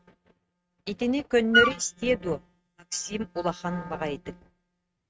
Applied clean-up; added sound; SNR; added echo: neural mask model RNNoise.